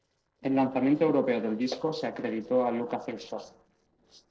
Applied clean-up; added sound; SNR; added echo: neural separator model SepFormer DNS4.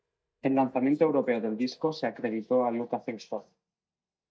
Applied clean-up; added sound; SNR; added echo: neural mask model DeepFilterNet 3.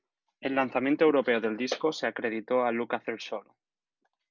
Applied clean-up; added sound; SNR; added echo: none; none; none; none.